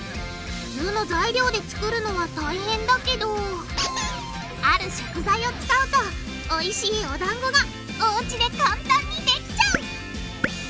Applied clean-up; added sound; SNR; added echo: none; none; none; none.